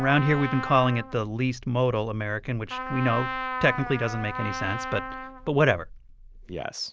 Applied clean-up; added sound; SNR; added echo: none; Trumpet; 9 dB; none.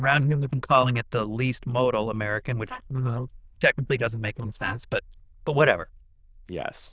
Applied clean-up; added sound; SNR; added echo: neural diffusion model UNIVERSE++.